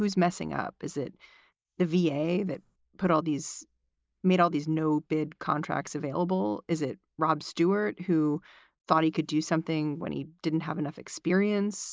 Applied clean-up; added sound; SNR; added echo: neural mask model Resemble Enhance denoiser.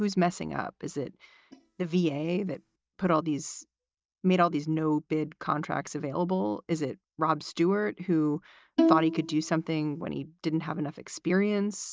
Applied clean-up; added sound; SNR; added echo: neural mask model DeepFilterNet 3.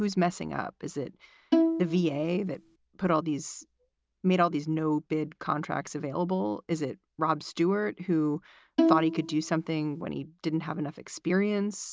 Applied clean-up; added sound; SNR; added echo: none; Bowed string instrument; -1 dB; none.